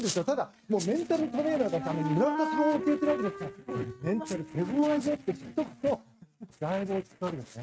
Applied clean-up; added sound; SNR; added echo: neural mask model RNNoise.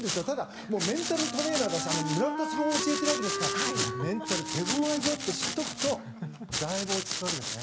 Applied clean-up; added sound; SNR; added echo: none; Domestic sounds, home sounds + Wind instrument, woodwind instrument; 1 dB; none.